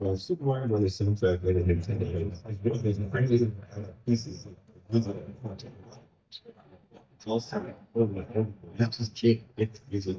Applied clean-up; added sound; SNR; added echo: neural mask model DeepFilterNet 3.